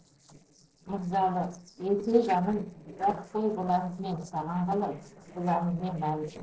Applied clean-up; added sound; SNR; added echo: neural separator model SepFormer DNS4.